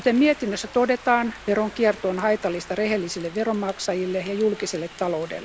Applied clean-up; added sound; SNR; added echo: none; Rain; 19 dB; none.